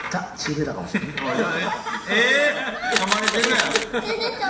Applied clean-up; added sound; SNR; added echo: none; Camera; 2 dB; reverberation time 0.7 s.